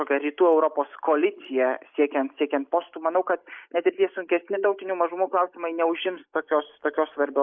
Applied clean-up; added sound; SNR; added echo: neural mask model Resemble Enhance denoiser.